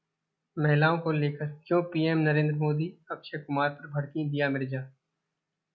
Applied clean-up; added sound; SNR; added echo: none; none; none; none.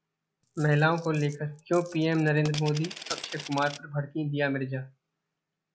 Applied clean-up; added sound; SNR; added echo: none; Coin (dropping); 14 dB; none.